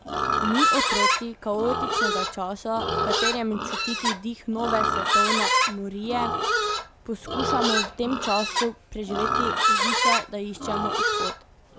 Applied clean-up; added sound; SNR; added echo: none; Livestock, farm animals, working animals; -4 dB; none.